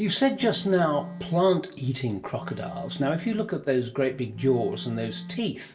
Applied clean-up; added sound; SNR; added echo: none; Telephone; 14 dB; reverberation time 0.2 s.